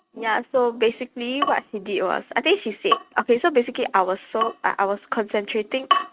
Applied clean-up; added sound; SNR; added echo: neural mask model RNNoise.